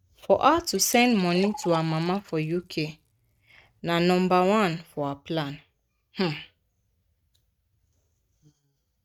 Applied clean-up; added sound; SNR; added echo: neural mask model RNNoise.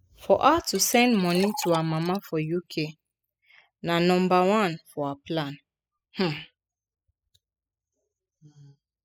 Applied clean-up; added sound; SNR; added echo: classical method spectral subtraction.